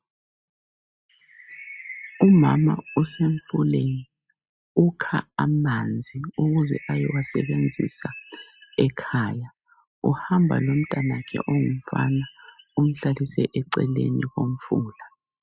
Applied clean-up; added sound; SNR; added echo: classical method spectral subtraction.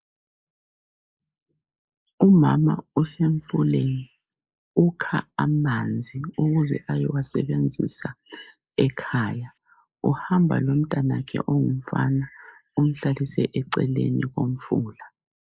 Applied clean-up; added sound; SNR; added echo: neural mask model Resemble Enhance denoiser.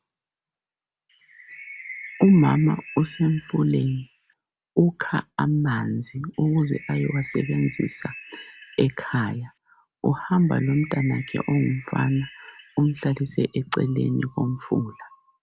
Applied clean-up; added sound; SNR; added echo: none; Bird; 18 dB; none.